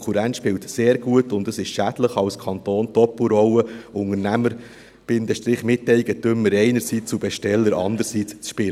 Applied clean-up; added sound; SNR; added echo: none; none; none; none.